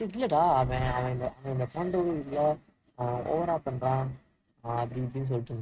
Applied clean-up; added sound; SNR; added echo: neural mask model RNNoise.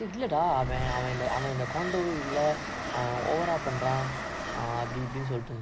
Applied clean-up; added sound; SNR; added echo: none; Train; 5 dB; none.